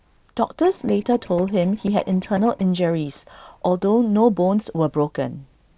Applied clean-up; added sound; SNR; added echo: neural separator model SepFormer DNS4.